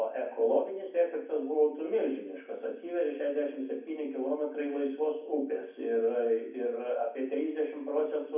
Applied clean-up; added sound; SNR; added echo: none; none; none; reverberation time 0.6 s.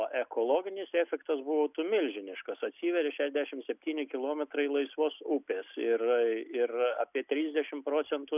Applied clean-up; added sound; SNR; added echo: none; none; none; none.